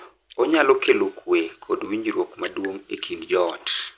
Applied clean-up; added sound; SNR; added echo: none; Drip; 20 dB; none.